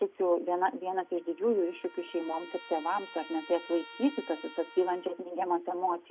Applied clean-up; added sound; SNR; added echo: none; Trumpet; 19 dB; none.